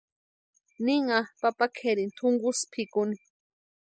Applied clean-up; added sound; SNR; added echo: none; none; none; none.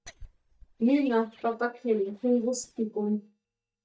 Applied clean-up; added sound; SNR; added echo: neural mask model DeepFilterNet 3.